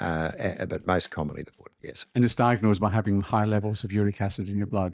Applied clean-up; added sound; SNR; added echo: neural mask model DeepFilterNet 3.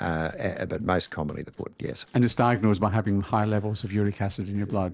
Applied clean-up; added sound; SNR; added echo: neural separator model SepFormer DNS4.